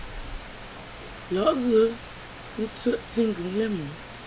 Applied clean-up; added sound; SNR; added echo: none; Rain; 12 dB; none.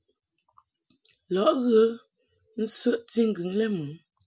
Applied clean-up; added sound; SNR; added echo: none; none; none; none.